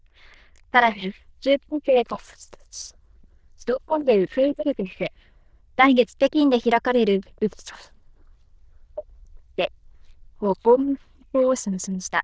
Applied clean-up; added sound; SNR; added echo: neural diffusion model UNIVERSE++.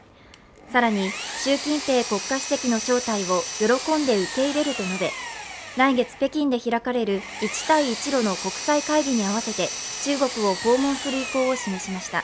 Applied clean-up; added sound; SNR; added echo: none; Power tool; 9 dB; none.